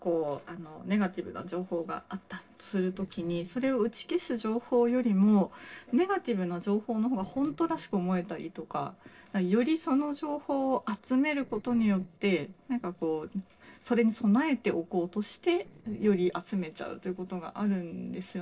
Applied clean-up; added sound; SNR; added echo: neural separator model SepFormer DNS4.